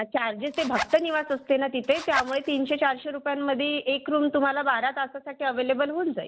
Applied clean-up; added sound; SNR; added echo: none; Zipper (clothing); 11 dB; none.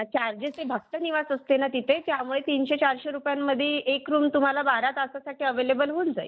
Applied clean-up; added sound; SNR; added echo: neural mask model DeepFilterNet 3.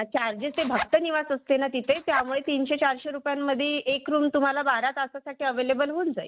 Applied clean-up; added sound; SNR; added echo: neural mask model RNNoise.